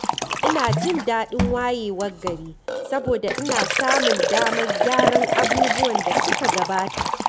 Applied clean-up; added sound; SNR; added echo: none; Liquid; -2 dB; none.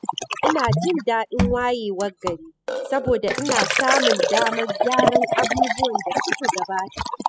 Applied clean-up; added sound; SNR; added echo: classical method spectral subtraction.